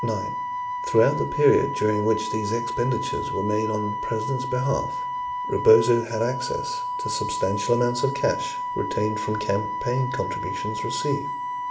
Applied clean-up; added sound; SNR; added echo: none; Wind instrument, woodwind instrument; 4 dB; reverberation time 0.6 s.